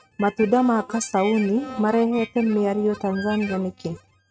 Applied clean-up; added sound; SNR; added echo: neural mask model RNNoise.